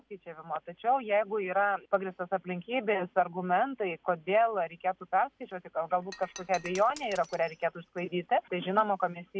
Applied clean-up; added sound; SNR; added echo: none; Shatter; 19 dB; none.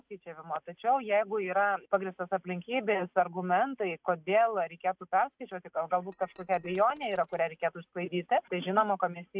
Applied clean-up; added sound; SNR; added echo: neural mask model RNNoise.